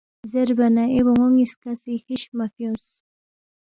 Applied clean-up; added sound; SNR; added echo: none; none; none; none.